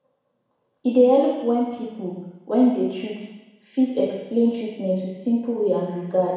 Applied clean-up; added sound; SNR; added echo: none; none; none; reverberation time 1.1 s.